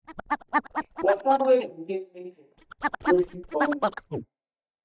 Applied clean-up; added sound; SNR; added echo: neural mask model DeepFilterNet 3.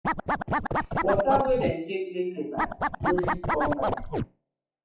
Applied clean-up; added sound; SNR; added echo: classical method WPE with log-MMSE.